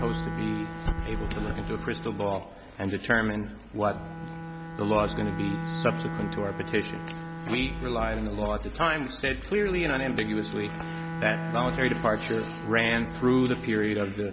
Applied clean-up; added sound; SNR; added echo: none; Bowed string instrument; 8 dB; none.